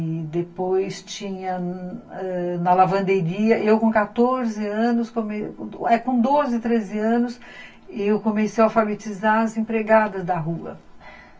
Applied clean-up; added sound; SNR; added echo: none; none; none; reverberation time 0.2 s.